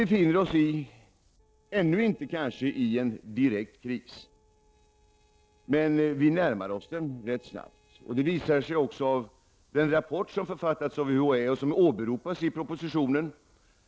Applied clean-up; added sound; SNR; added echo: neural separator model SepFormer DNS4.